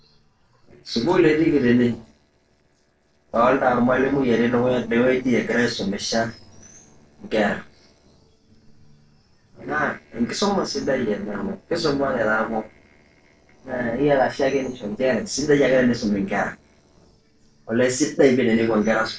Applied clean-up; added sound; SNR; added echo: neural separator model SepFormer DNS4.